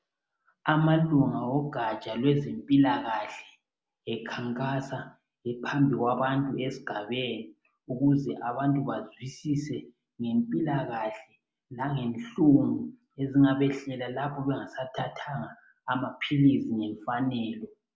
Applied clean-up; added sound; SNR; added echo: none; none; none; none.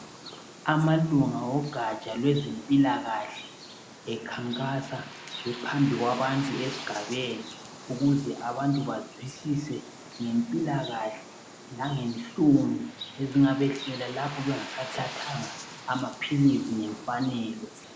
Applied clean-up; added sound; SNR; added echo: none; Bird; 14 dB; none.